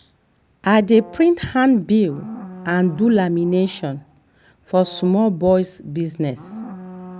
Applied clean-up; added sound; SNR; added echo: none; Brass instrument + Livestock, farm animals, working animals; 20 dB; none.